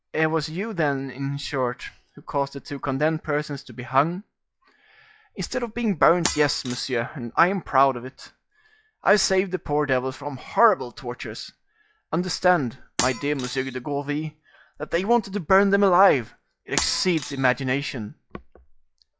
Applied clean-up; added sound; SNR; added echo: classical method log-MMSE.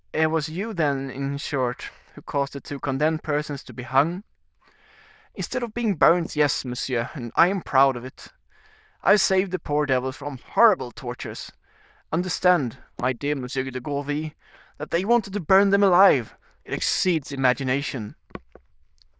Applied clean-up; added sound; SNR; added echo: neural diffusion model UNIVERSE++.